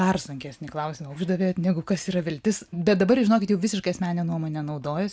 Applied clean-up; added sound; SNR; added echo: none; none; none; none.